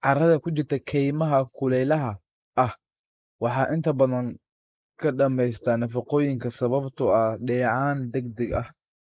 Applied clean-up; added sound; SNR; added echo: neural mask model Resemble Enhance denoiser.